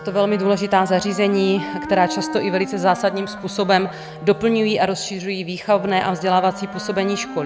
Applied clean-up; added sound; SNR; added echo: none; Wind instrument, woodwind instrument; 12 dB; none.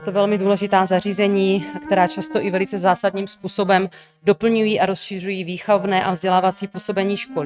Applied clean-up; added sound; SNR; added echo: neural mask model RNNoise.